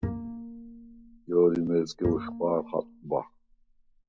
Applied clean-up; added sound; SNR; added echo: classical method log-MMSE.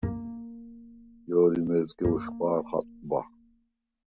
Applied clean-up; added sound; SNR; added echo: neural mask model RNNoise.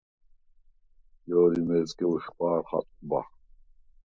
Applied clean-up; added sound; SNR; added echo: neural mask model Resemble Enhance denoiser.